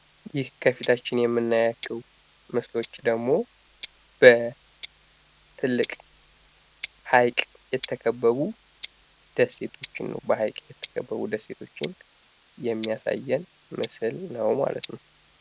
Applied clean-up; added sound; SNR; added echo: none; Tick-tock; 8 dB; none.